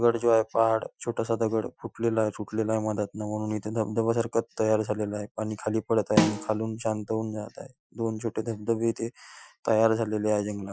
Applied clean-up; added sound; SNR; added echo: classical method Wiener filter.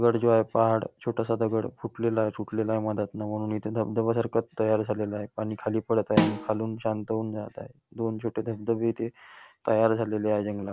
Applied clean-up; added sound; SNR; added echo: none; Snare drum; 1 dB; none.